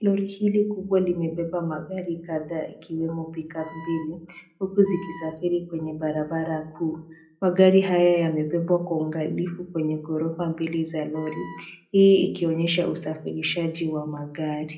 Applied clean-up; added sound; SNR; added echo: none; Wind instrument, woodwind instrument; 19 dB; reverberation time 0.4 s.